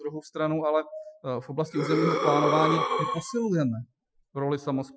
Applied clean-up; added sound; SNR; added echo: classical method Wiener filter.